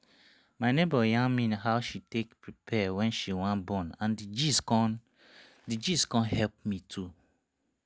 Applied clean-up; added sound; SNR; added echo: none; none; none; none.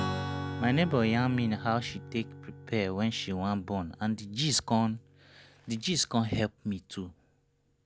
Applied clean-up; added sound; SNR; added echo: none; Strum; 10 dB; none.